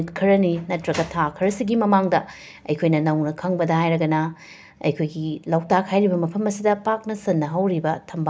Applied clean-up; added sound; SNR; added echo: none; none; none; none.